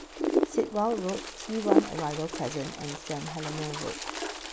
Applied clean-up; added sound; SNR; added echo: none; Wind; -2 dB; none.